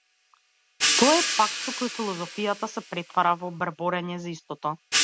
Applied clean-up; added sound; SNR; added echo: none; Hi-hat; 2 dB; none.